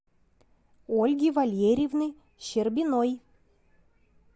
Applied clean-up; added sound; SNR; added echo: none; none; none; none.